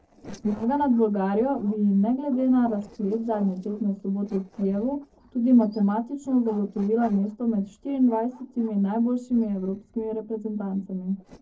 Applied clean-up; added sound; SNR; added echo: neural separator model SepFormer DNS4.